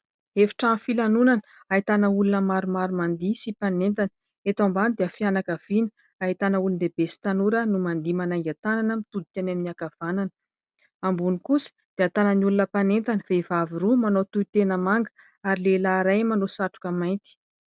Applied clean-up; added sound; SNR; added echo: none; none; none; none.